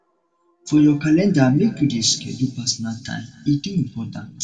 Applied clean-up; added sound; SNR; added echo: none; none; none; reverberation time 1.7 s.